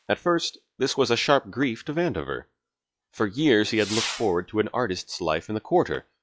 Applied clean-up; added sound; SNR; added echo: classical method log-MMSE.